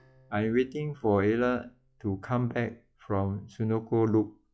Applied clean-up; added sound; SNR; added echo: classical method log-MMSE.